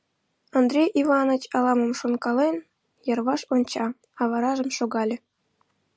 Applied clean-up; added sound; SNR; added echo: none; none; none; none.